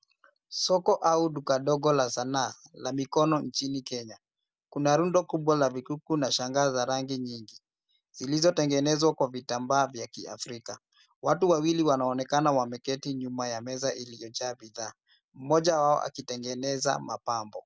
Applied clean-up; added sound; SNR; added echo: none; none; none; none.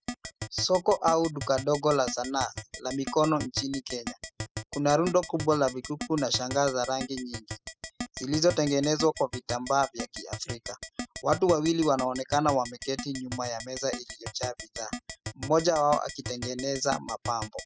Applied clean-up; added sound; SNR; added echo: classical method spectral subtraction.